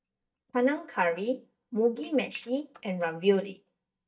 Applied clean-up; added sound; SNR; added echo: neural mask model DeepFilterNet 3.